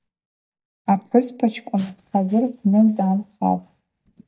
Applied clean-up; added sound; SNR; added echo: neural mask model DeepFilterNet 3.